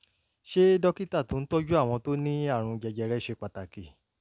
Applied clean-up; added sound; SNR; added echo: none; none; none; none.